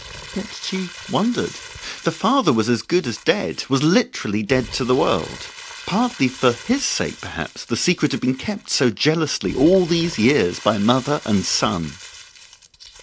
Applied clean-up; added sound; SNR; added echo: none; Crumpling, crinkling; 18 dB; none.